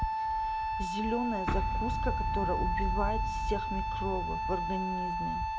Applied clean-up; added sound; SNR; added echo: none; Boom + Wind instrument, woodwind instrument; -4 dB; none.